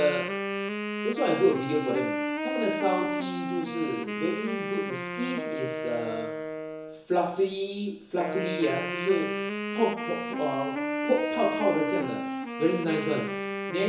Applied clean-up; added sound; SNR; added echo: none; Wind instrument, woodwind instrument; 3 dB; reverberation time 0.7 s.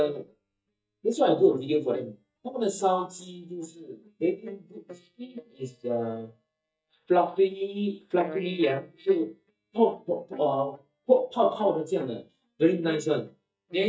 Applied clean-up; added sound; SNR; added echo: neural mask model DeepFilterNet 3.